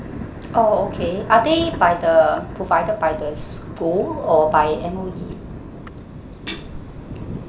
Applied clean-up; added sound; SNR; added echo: none; Thunder; 11 dB; reverberation time 0.4 s.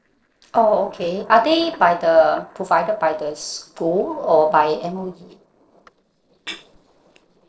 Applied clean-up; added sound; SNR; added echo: neural separator model SepFormer DNS4.